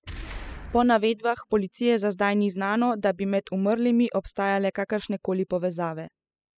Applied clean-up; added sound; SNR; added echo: classical method spectral subtraction.